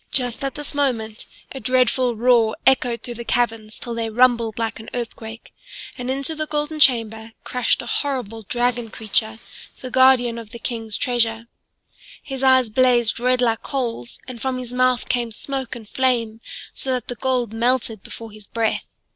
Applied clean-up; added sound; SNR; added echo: neural separator model SepFormer DNS4.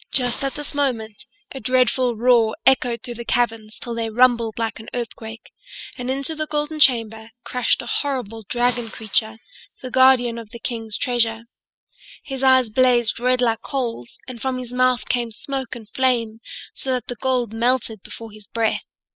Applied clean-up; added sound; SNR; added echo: classical method spectral subtraction.